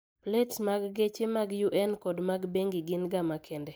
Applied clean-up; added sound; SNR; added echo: neural mask model Resemble Enhance denoiser.